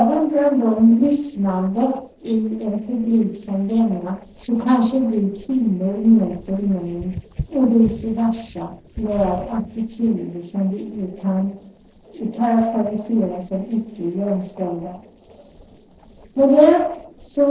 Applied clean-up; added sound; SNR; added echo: neural separator model SepFormer DNS4.